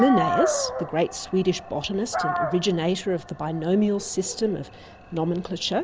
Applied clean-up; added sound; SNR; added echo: none; Dog; 6 dB; none.